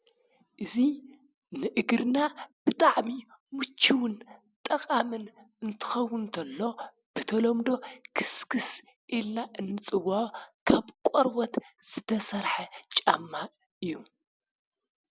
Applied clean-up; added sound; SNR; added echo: none; none; none; none.